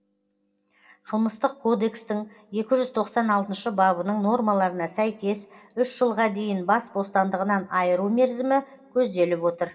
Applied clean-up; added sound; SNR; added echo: none; none; none; reverberation time 0.2 s.